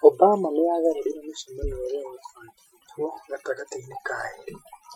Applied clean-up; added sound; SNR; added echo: classical method Wiener filter.